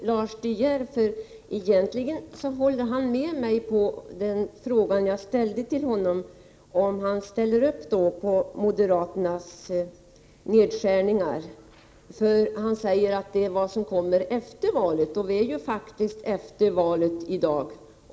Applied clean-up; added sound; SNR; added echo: none; none; none; none.